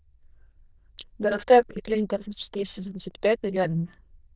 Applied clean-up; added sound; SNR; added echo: neural diffusion model UNIVERSE++.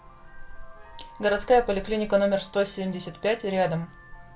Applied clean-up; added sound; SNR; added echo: none; Vehicle horn, car horn, honking; 15 dB; none.